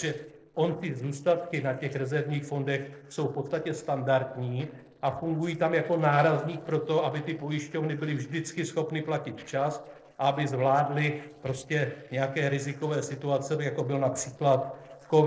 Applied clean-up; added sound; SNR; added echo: neural separator model SepFormer DNS4.